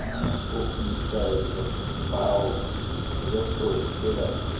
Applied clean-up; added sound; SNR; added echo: none; Fire; -1 dB; reverberation time 2.4 s.